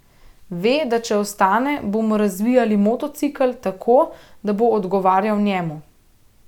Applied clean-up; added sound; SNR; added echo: none; none; none; none.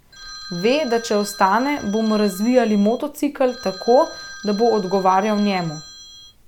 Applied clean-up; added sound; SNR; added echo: none; Telephone; 17 dB; none.